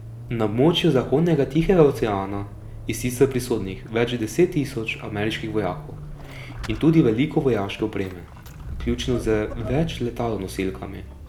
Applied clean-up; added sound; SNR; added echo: none; Squeak / Accelerating, revving, vroom / Vehicle; 12 dB; none.